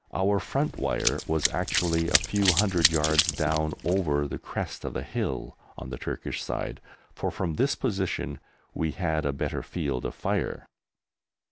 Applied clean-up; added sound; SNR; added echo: none; Run; 2 dB; none.